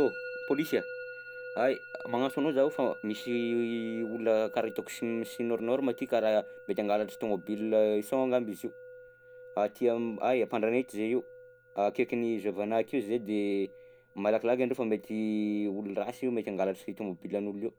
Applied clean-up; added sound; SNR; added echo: none; Musical instrument; 16 dB; none.